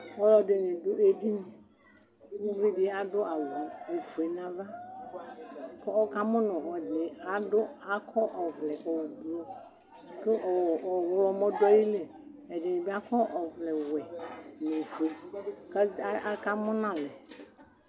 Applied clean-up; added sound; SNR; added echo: none; none; none; none.